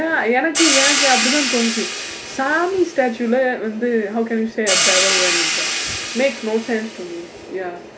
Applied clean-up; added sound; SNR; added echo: none; Hi-hat; 1 dB; none.